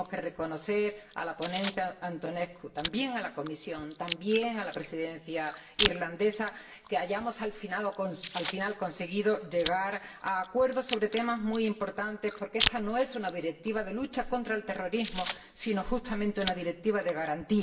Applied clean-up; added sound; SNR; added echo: none; Chewing, mastication; 6 dB; reverberation time 0.7 s.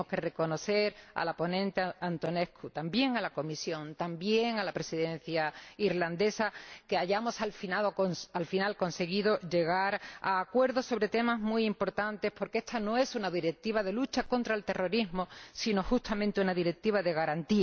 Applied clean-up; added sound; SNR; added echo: none; none; none; none.